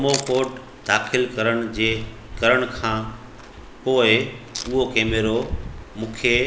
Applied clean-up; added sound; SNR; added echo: none; Chewing, mastication; 17 dB; none.